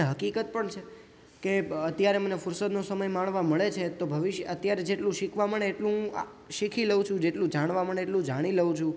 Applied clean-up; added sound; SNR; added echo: none; none; none; none.